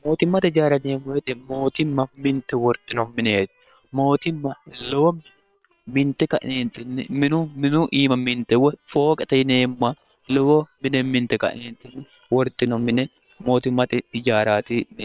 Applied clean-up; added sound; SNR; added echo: neural separator model SepFormer WHAM!.